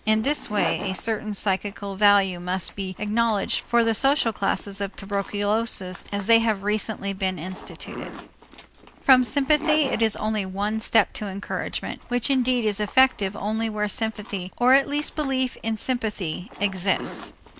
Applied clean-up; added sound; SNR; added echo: none; Zipper (clothing); 16 dB; none.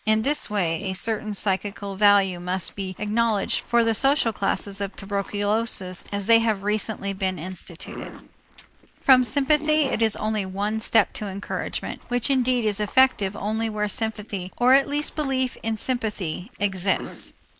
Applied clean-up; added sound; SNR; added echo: neural mask model Resemble Enhance denoiser.